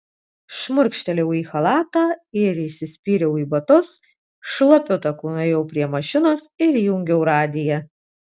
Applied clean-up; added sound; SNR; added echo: none; none; none; none.